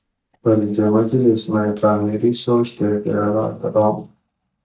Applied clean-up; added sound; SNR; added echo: neural mask model DeepFilterNet 3.